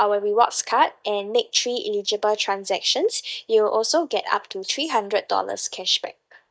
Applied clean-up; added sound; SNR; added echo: neural mask model DeepFilterNet 3.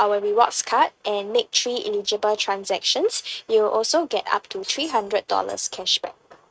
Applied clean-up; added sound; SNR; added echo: neural mask model RNNoise.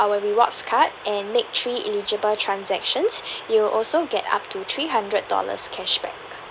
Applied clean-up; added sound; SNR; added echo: none; none; none; none.